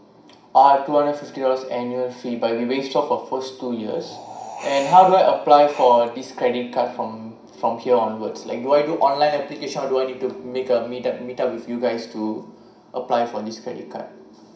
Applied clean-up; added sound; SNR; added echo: none; Wind; 16 dB; reverberation time 0.5 s.